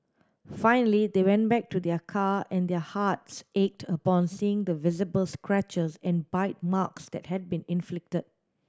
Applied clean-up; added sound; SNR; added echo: none; none; none; none.